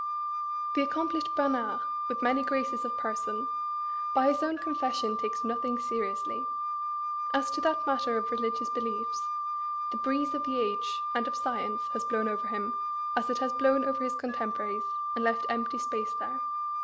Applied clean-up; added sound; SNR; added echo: none; Wind instrument, woodwind instrument; -1 dB; none.